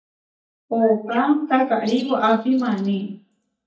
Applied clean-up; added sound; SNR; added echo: neural mask model DeepFilterNet 3.